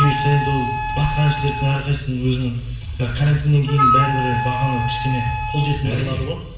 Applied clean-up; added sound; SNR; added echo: none; Wind instrument, woodwind instrument; 5 dB; reverberation time 0.7 s.